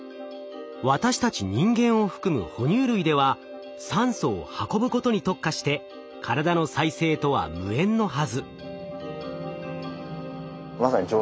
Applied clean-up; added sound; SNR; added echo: none; none; none; none.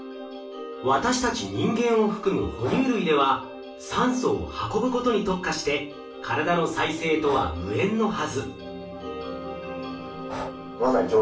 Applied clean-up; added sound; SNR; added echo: none; Breathing; 19 dB; reverberation time 0.4 s.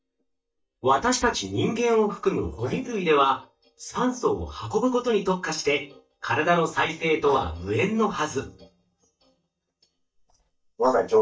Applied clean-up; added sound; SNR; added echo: neural mask model DeepFilterNet 3.